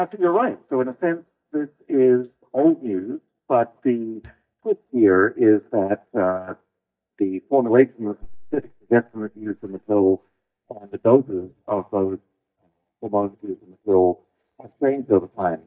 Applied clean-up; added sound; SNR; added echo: neural mask model DeepFilterNet 3.